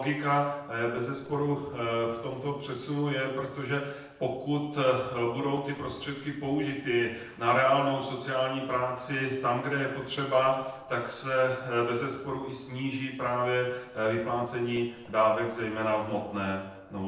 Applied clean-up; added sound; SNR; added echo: neural separator model SepFormer DNS4.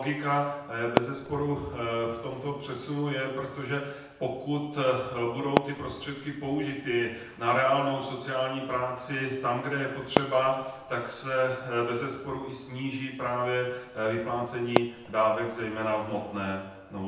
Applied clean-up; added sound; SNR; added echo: none; Fireworks; 8 dB; reverberation time 0.9 s.